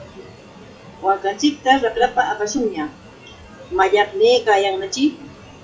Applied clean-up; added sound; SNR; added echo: classical method WPE with log-MMSE.